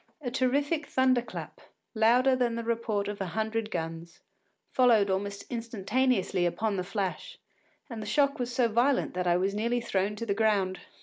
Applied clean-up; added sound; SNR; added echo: none; none; none; none.